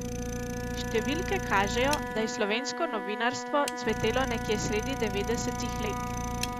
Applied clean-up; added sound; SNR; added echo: none; Idling + Wind instrument, woodwind instrument; 2 dB; none.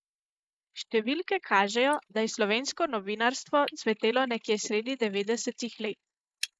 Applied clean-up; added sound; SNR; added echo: neural mask model Resemble Enhance denoiser.